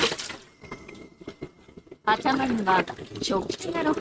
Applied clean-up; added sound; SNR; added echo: neural mask model RNNoise.